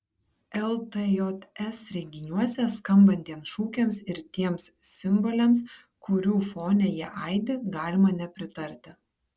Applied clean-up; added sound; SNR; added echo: none; none; none; none.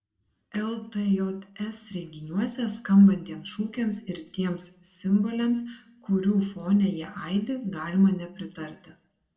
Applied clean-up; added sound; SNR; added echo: none; none; none; reverberation time 0.6 s.